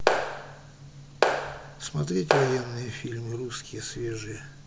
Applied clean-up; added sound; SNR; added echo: none; Clapping; -3 dB; none.